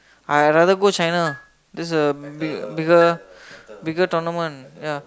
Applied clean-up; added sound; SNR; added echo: none; Marimba, xylophone; 20 dB; none.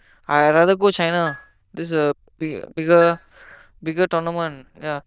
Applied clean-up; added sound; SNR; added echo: neural diffusion model UNIVERSE++.